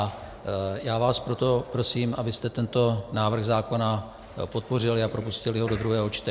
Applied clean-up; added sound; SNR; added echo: none; none; none; none.